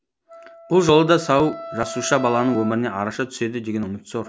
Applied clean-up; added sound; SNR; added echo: none; Wind instrument, woodwind instrument; 16 dB; none.